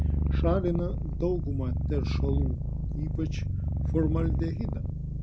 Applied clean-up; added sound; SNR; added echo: none; Purr; -5 dB; none.